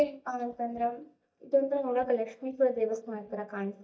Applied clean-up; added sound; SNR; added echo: neural mask model DeepFilterNet 3.